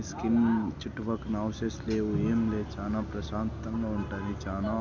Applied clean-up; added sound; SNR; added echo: none; none; none; none.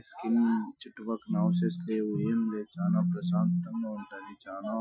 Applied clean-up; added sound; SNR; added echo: classical method Wiener filter.